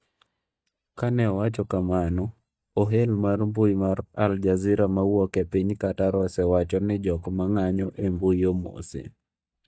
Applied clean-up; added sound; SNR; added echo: neural mask model DeepFilterNet 3.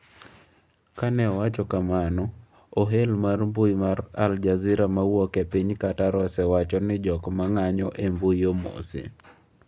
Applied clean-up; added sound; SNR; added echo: none; none; none; none.